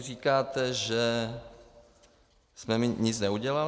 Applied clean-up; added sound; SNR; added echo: none; none; none; none.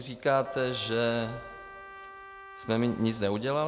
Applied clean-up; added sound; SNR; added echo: none; Trumpet; 17 dB; none.